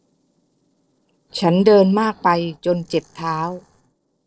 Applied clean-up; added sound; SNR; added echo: neural separator model SepFormer DNS4.